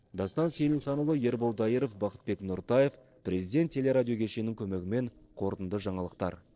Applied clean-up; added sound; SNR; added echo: neural separator model SepFormer DNS4.